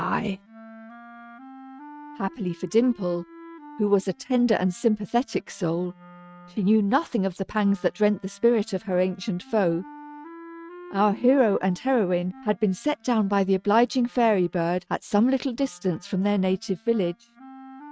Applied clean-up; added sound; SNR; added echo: neural mask model RNNoise.